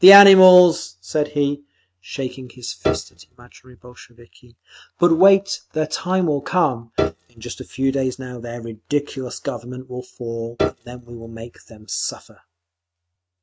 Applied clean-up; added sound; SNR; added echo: neural mask model RNNoise.